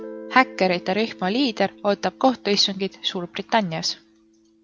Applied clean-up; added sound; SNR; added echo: none; Guitar; 19 dB; none.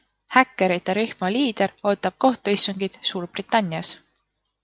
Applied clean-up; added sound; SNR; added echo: none; none; none; none.